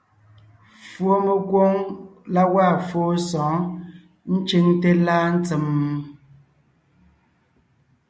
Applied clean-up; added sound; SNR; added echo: none; none; none; none.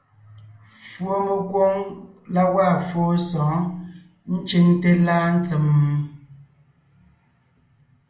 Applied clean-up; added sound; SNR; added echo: none; none; none; reverberation time 0.4 s.